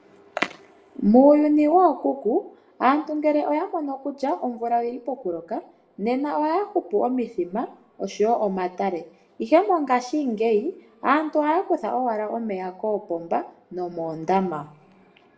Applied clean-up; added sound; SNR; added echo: none; none; none; reverberation time 0.5 s.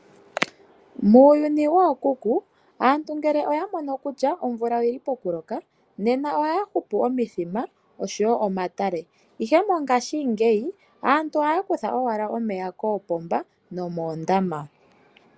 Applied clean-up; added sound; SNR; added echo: none; none; none; none.